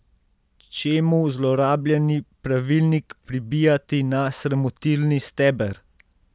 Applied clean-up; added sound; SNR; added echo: none; none; none; none.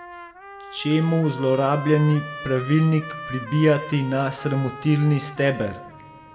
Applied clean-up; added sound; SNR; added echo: none; Trumpet; 14 dB; reverberation time 1.8 s.